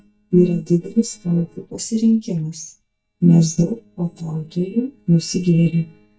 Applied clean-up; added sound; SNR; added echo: neural mask model DeepFilterNet 3.